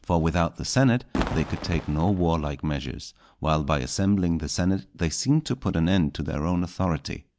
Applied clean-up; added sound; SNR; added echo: none; Fireworks; 7 dB; none.